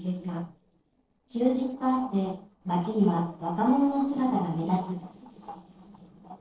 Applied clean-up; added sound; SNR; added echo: neural separator model SepFormer DNS4.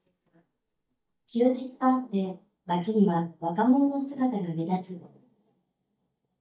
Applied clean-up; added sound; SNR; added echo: neural mask model DeepFilterNet 3.